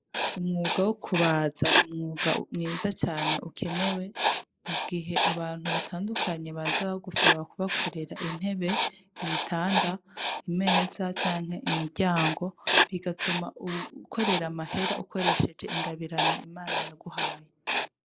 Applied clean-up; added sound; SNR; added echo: neural mask model Resemble Enhance denoiser.